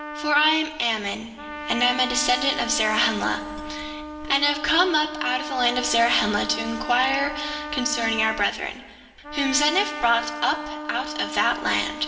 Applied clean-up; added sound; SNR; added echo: none; Trumpet; 9 dB; reverberation time 1.6 s.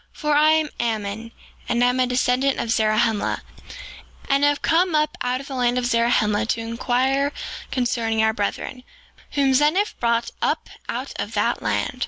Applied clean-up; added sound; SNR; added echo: none; none; none; none.